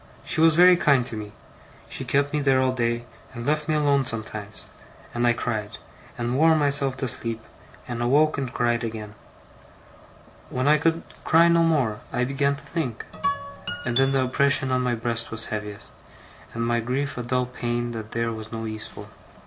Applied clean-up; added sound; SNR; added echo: none; Guitar; 7 dB; none.